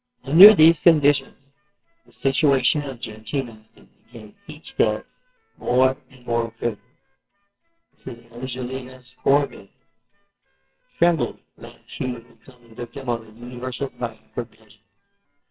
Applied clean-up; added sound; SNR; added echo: neural separator model SepFormer WHAMR!.